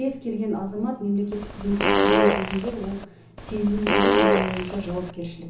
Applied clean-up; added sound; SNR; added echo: none; Fart; -5 dB; reverberation time 0.8 s.